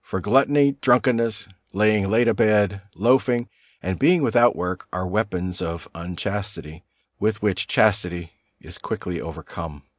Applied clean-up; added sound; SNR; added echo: none; none; none; none.